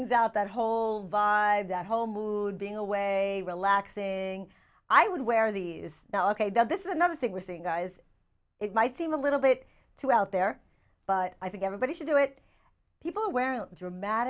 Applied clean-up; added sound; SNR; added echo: none; none; none; none.